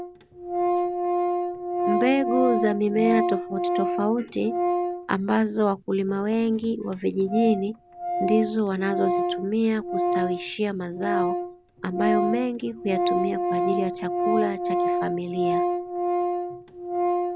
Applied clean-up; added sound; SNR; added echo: none; Organ; 0 dB; none.